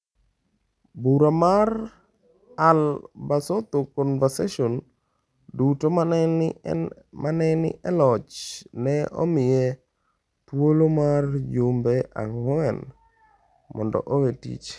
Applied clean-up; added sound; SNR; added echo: none; none; none; none.